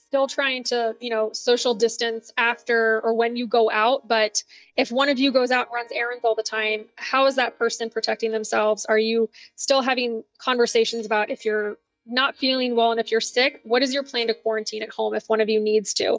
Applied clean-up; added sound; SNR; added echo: neural mask model DeepFilterNet 3.